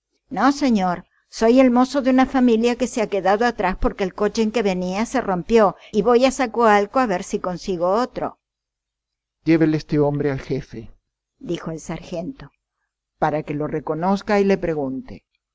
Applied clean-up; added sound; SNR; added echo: none; none; none; none.